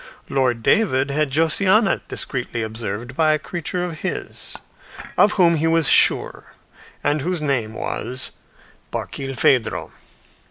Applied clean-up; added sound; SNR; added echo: none; Dishes, pots, and pans / Chink, clink; 19 dB; none.